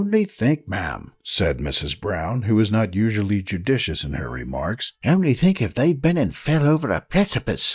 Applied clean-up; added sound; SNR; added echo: neural mask model DeepFilterNet 3.